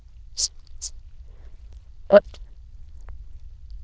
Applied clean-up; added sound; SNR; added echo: neural diffusion model UNIVERSE++.